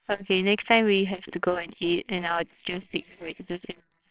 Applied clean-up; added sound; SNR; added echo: neural separator model SepFormer WHAMR!.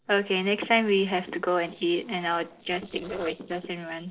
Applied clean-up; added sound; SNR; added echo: neural separator model SepFormer DNS4.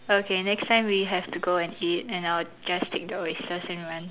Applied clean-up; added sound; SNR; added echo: none; none; none; none.